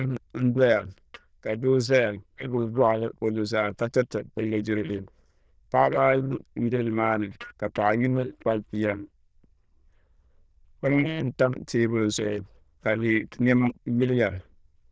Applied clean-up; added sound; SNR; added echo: neural diffusion model UNIVERSE++.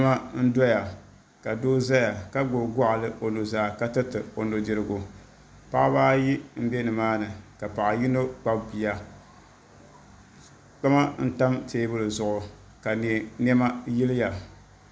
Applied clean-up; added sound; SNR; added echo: none; none; none; none.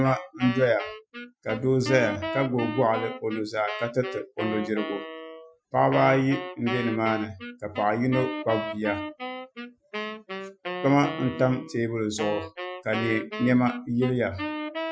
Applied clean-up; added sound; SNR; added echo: classical method Wiener filter.